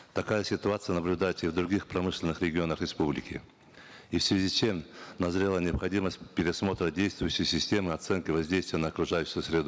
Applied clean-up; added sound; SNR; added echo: none; none; none; none.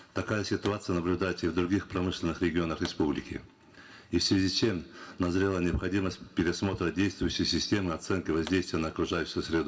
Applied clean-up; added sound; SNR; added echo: none; Explosion; 19 dB; reverberation time 0.2 s.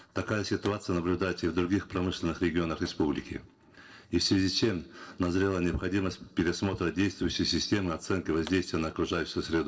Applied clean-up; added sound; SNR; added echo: neural separator model SepFormer DNS4.